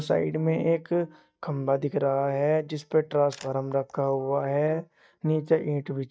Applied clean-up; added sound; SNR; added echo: neural mask model DeepFilterNet 3.